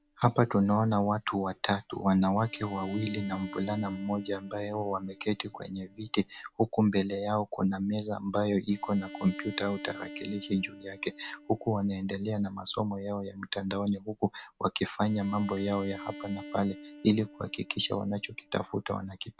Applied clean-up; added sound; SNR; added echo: none; Bowed string instrument; 18 dB; none.